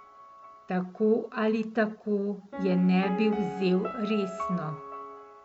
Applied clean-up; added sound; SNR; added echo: none; Piano; 11 dB; none.